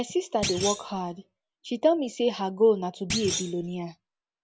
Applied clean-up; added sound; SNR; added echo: none; Thump, thud; 7 dB; none.